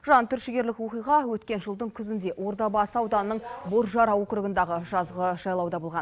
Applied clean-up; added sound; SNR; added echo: none; none; none; none.